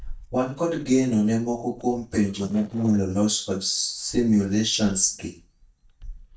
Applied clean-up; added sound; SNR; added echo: neural mask model DeepFilterNet 3.